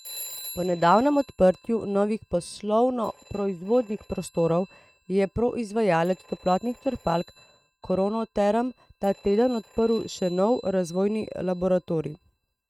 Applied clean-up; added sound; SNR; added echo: neural mask model RNNoise.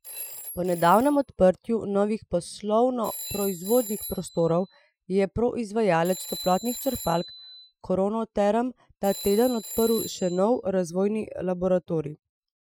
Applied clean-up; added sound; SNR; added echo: classical method Wiener filter.